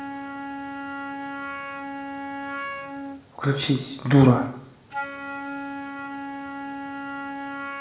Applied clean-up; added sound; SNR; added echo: none; Wind instrument, woodwind instrument; 7 dB; reverberation time 0.7 s.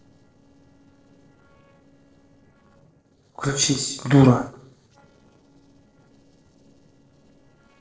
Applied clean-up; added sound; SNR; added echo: neural separator model SepFormer DNS4.